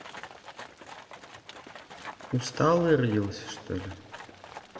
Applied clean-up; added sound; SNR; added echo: none; Livestock, farm animals, working animals; 15 dB; reverberation time 1.6 s.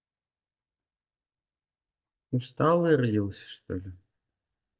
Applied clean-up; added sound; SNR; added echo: neural mask model DeepFilterNet 3.